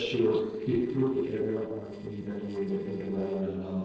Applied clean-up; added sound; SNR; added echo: neural separator model SepFormer DNS4.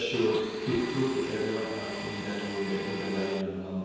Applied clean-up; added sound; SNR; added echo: none; Domestic sounds, home sounds; 10 dB; reverberation time 1.2 s.